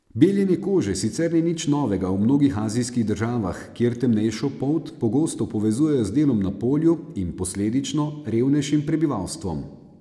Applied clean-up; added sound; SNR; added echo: none; none; none; none.